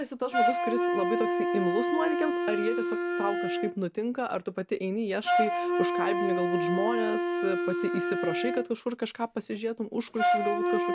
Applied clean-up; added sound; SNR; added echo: none; Wind instrument, woodwind instrument; -3 dB; none.